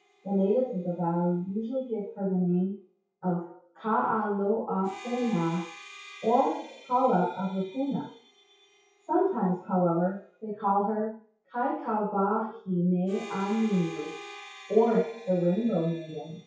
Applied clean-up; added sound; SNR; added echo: classical method WPE with log-MMSE.